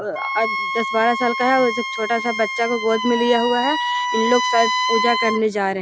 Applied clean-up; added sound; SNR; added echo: none; Wind instrument, woodwind instrument; 3 dB; none.